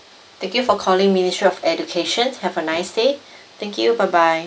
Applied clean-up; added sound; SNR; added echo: none; none; none; none.